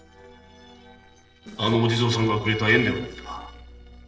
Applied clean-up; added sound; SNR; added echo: neural separator model SepFormer DNS4.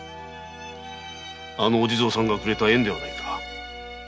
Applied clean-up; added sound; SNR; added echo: none; none; none; none.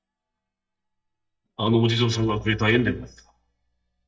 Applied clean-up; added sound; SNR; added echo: neural mask model DeepFilterNet 3.